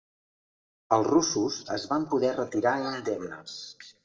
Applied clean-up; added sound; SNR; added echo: none; none; none; reverberation time 0.5 s.